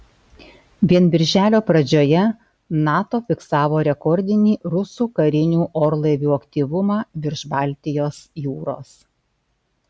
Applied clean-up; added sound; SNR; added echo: none; none; none; none.